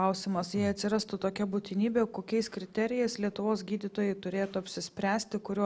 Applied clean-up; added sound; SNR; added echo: none; none; none; none.